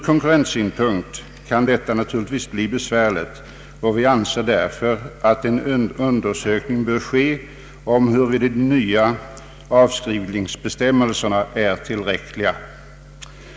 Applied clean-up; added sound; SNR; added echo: none; none; none; none.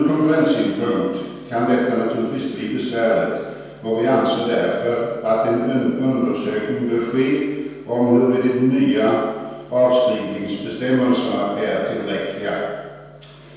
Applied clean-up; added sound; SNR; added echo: none; none; none; reverberation time 1.2 s.